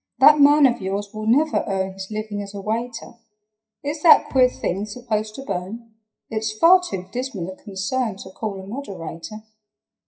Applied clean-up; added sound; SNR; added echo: classical method WPE with log-MMSE.